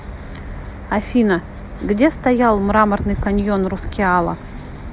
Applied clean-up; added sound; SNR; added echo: none; none; none; none.